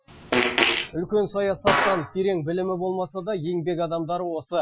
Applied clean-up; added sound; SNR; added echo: classical method Wiener filter.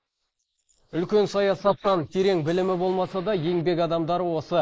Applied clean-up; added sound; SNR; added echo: neural mask model Resemble Enhance denoiser.